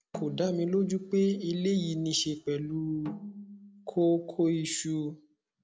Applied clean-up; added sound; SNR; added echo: none; Snare drum; 18 dB; none.